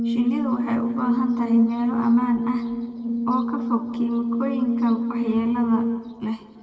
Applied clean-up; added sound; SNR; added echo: neural separator model SepFormer DNS4.